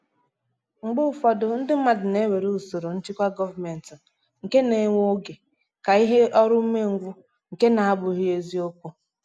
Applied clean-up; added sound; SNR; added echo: none; none; none; none.